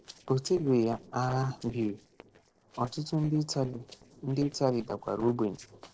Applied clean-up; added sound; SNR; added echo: neural separator model SepFormer DNS4.